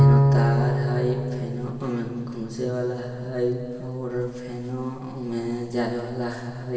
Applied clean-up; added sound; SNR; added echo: none; Bowed string instrument; -3 dB; reverberation time 2.5 s.